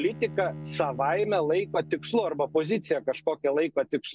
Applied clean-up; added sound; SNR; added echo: none; Bowed string instrument; 16 dB; none.